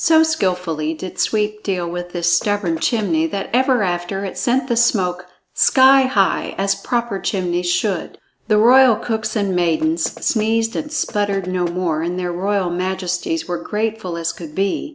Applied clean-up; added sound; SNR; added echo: none; Knock; 20 dB; none.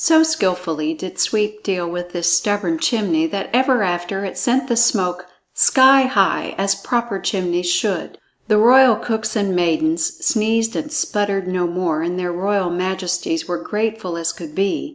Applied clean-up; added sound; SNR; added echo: none; none; none; none.